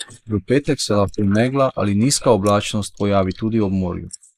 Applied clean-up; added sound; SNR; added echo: neural mask model Resemble Enhance denoiser.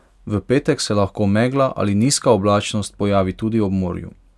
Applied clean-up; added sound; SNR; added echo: none; none; none; none.